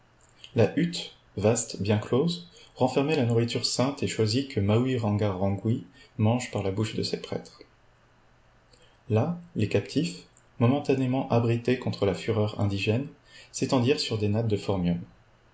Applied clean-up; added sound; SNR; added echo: none; none; none; none.